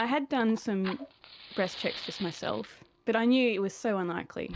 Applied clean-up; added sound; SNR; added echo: none; Fire; 16 dB; none.